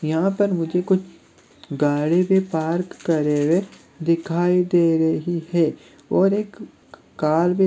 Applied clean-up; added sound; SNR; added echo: none; none; none; none.